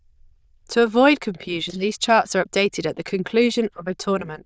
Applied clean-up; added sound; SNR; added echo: neural diffusion model UNIVERSE++.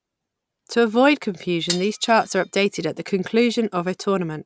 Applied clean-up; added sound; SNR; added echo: none; Glass; 13 dB; none.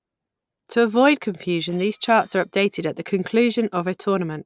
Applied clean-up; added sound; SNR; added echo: neural separator model SepFormer DNS4.